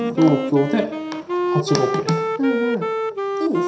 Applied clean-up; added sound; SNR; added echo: none; Wind instrument, woodwind instrument; 2 dB; reverberation time 0.7 s.